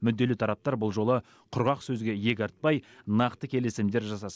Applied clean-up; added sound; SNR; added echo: none; none; none; none.